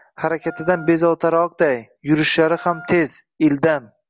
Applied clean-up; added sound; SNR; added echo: none; Wind instrument, woodwind instrument; 20 dB; none.